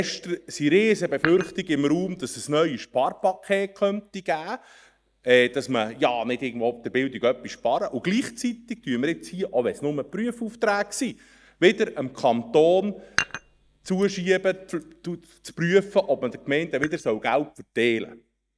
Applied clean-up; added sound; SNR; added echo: neural mask model DeepFilterNet 3.